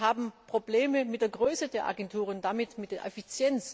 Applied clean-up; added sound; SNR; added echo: none; none; none; none.